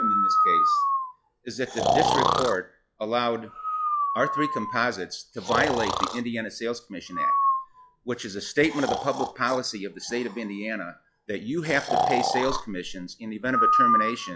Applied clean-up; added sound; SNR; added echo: classical method log-MMSE.